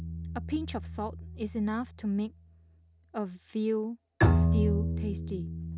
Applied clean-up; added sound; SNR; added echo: none; Bowed string instrument; -3 dB; none.